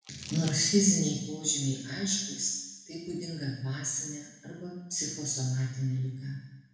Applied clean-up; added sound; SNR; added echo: none; Crumpling, crinkling; 15 dB; reverberation time 1.0 s.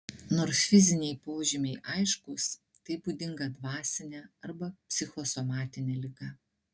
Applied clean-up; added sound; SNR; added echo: none; none; none; none.